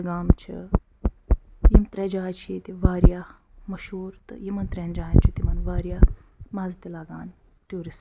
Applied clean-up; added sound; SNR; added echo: none; none; none; none.